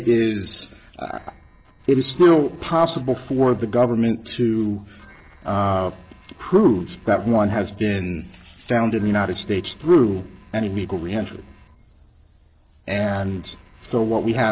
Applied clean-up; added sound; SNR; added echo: neural separator model SepFormer DNS4.